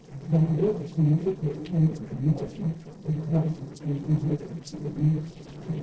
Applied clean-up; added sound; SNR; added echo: neural separator model SepFormer DNS4.